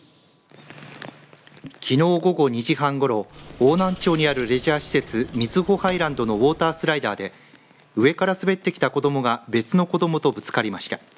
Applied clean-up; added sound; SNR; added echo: none; Coin (dropping); 18 dB; none.